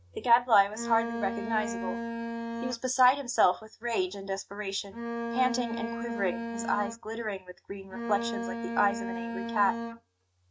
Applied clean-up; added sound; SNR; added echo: neural mask model RNNoise.